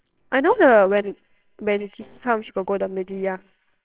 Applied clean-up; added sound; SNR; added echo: neural separator model SepFormer WHAMR!.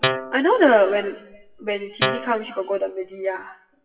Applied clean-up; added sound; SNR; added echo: classical method WPE with log-MMSE.